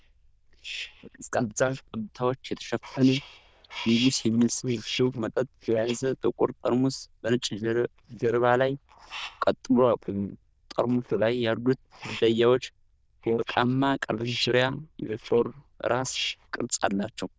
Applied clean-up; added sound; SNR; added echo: neural diffusion model UNIVERSE++.